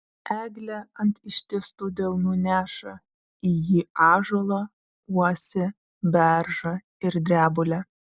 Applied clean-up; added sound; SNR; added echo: none; none; none; none.